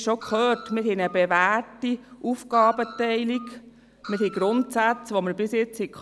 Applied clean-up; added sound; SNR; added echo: none; Screech; 18 dB; none.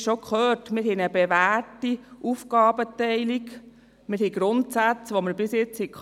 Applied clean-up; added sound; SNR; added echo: none; none; none; none.